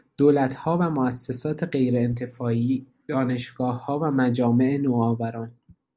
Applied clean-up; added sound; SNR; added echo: none; none; none; none.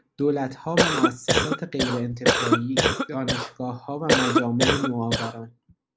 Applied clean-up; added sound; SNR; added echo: none; Cough; -5 dB; none.